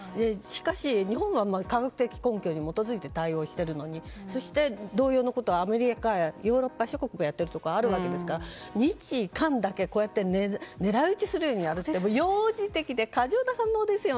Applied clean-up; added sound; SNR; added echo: none; none; none; none.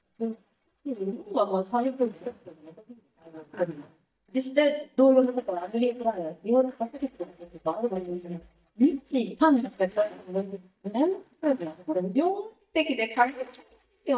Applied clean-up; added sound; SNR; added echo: neural mask model DeepFilterNet 3.